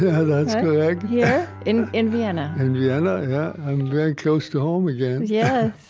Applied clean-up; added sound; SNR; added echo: none; Bowed string instrument + Telephone; 17 dB; none.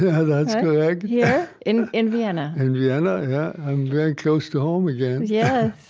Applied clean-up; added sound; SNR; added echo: none; none; none; none.